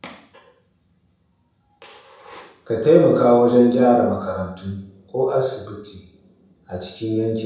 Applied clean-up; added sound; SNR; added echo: none; none; none; reverberation time 0.6 s.